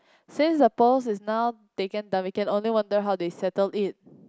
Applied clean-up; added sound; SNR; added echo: none; none; none; none.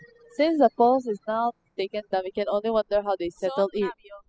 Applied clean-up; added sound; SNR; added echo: classical method spectral subtraction.